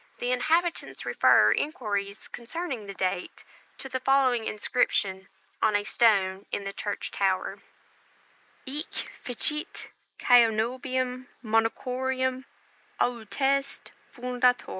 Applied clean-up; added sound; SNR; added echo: neural mask model Resemble Enhance denoiser.